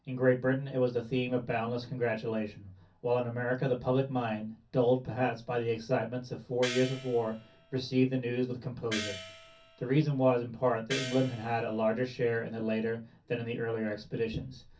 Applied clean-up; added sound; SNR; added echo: none; Gong; 11 dB; reverberation time 0.3 s.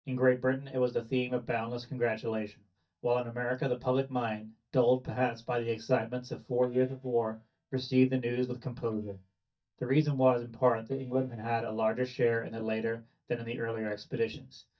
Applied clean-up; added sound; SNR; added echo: neural mask model DeepFilterNet 3.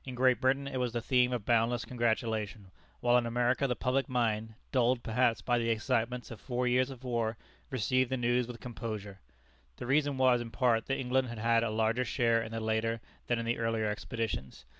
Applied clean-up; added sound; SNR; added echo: none; none; none; none.